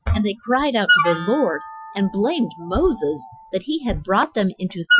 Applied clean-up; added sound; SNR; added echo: classical method Wiener filter.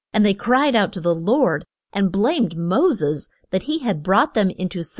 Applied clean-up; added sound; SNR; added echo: none; none; none; none.